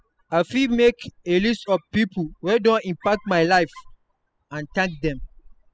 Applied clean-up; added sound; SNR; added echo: classical method spectral subtraction.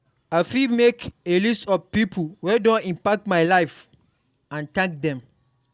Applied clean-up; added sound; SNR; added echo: none; none; none; none.